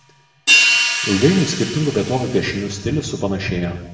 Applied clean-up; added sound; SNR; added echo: none; Hi-hat; 1 dB; reverberation time 1.0 s.